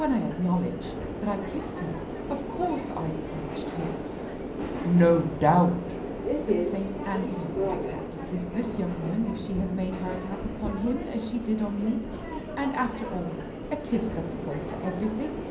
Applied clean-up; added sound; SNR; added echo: none; Subway, metro, underground; 4 dB; reverberation time 0.6 s.